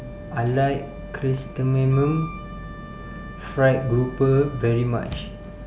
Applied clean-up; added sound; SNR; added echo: none; Wind instrument, woodwind instrument; 18 dB; none.